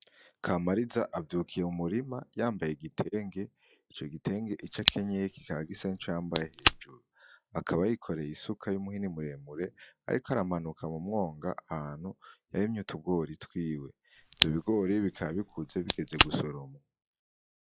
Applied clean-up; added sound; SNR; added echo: classical method log-MMSE.